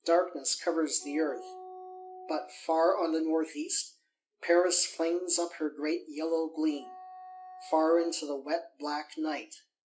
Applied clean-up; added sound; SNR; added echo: classical method log-MMSE.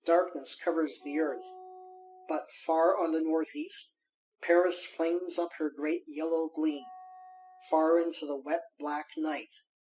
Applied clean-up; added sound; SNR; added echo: classical method spectral subtraction.